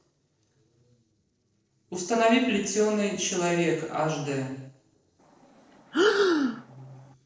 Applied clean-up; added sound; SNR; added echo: neural separator model SepFormer DNS4.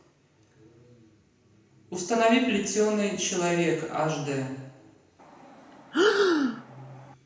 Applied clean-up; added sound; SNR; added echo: none; Breathing; -2 dB; reverberation time 0.8 s.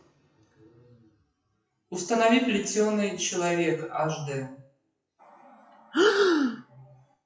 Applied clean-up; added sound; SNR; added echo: classical method WPE with log-MMSE.